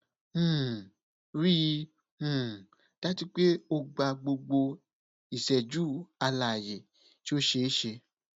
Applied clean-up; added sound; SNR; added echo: none; none; none; none.